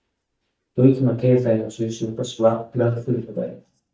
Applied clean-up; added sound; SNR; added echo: neural mask model DeepFilterNet 3.